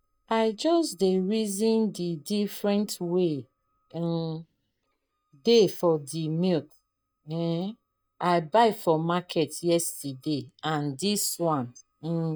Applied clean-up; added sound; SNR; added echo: neural mask model DeepFilterNet 3.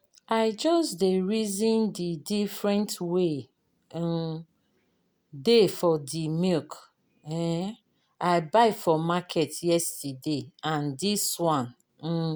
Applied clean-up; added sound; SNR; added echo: none; none; none; none.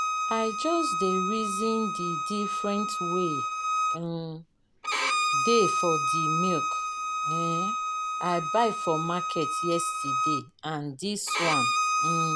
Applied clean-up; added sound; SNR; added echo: none; Bowed string instrument; -2 dB; none.